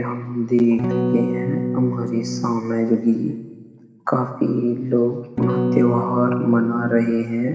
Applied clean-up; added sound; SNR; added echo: none; Electric guitar / Strum; 2 dB; reverberation time 1.7 s.